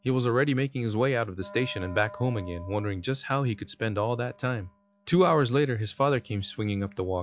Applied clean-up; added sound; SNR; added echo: classical method log-MMSE.